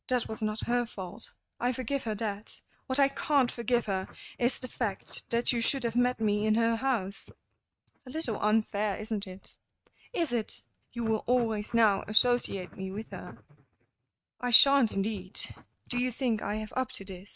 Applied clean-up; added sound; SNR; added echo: neural mask model RNNoise.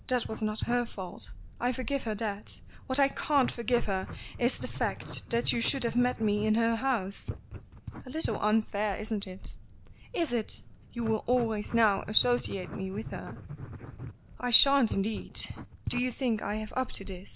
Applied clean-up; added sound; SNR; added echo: none; Writing; 11 dB; none.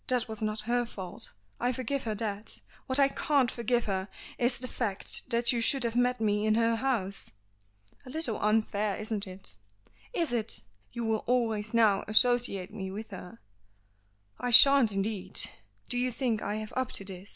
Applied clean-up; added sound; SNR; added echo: none; none; none; none.